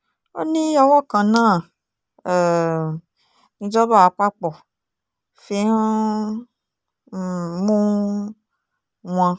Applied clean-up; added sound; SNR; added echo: none; none; none; none.